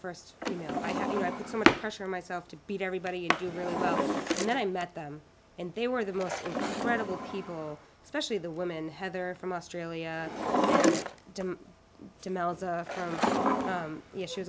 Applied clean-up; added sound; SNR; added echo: none; Drawer open or close; -2 dB; none.